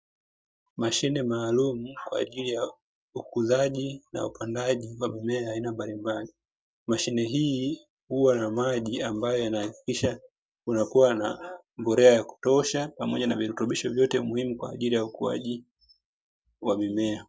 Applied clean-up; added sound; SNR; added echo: none; none; none; none.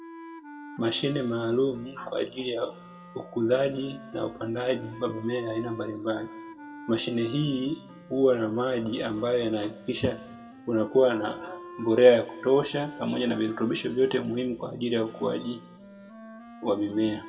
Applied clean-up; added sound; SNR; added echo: none; Wind instrument, woodwind instrument; 18 dB; reverberation time 1.2 s.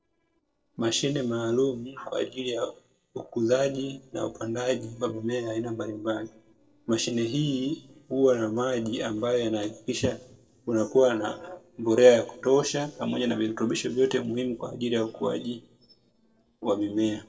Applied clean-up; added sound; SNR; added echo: neural separator model SepFormer DNS4.